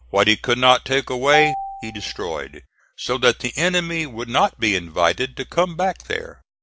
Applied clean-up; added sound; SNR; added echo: none; Marimba, xylophone; 8 dB; none.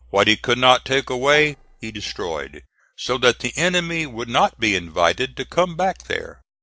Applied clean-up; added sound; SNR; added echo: neural separator model SepFormer DNS4.